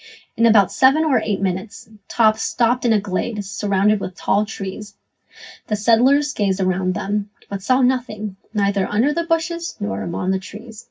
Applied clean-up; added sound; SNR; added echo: none; none; none; reverberation time 0.4 s.